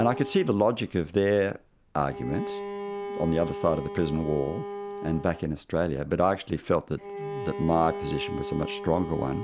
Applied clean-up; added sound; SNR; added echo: none; Bowed string instrument; 10 dB; none.